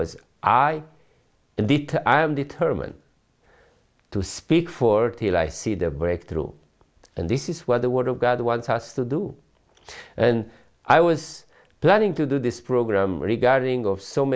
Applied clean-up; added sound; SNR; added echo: none; none; none; none.